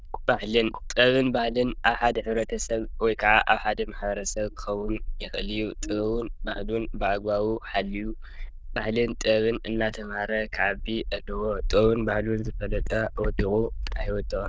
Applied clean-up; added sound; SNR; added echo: neural diffusion model UNIVERSE++.